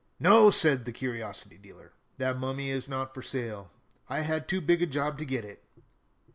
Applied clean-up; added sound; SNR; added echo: none; none; none; none.